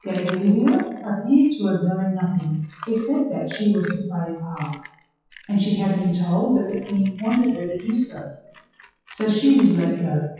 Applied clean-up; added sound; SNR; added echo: classical method WPE with log-MMSE.